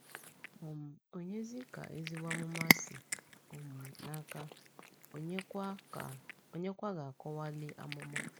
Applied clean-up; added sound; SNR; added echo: none; Cat; -4 dB; none.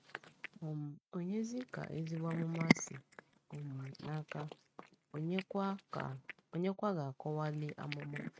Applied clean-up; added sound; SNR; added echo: neural mask model RNNoise.